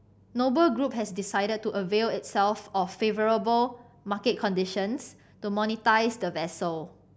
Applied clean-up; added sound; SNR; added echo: none; none; none; none.